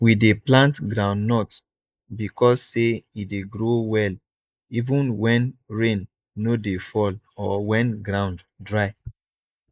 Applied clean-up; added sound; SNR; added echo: neural mask model Resemble Enhance denoiser.